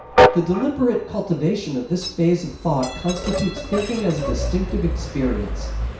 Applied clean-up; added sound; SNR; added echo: none; Train; 1 dB; reverberation time 0.6 s.